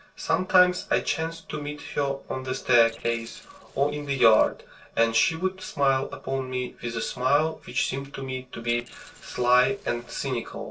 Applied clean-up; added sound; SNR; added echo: neural separator model SepFormer DNS4.